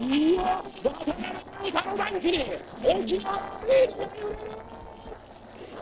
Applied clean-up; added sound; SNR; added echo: neural separator model SepFormer DNS4.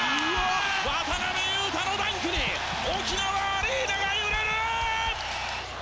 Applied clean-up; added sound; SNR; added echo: none; Drum / Drum kit + Motor vehicle (road); 13 dB; none.